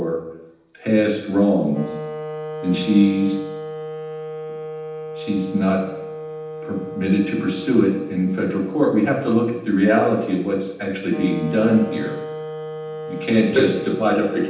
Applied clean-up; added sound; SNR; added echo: none; Wind instrument, woodwind instrument; 11 dB; reverberation time 0.8 s.